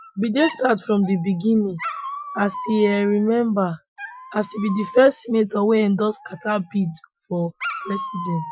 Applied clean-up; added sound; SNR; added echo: classical method Wiener filter.